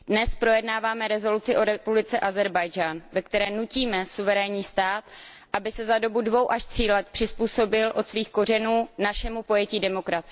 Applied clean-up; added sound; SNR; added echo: none; none; none; none.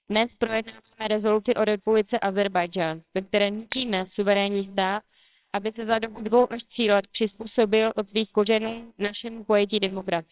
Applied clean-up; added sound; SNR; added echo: neural separator model SepFormer WHAMR!.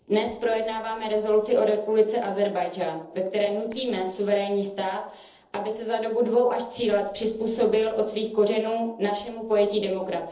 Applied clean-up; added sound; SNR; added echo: neural separator model SepFormer DNS4.